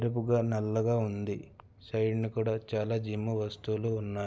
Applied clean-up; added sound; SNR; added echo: none; none; none; none.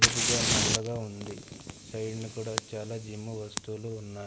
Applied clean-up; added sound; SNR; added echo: none; Fire; -5 dB; none.